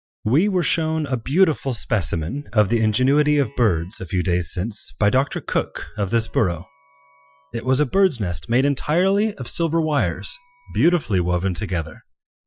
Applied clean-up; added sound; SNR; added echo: classical method Wiener filter.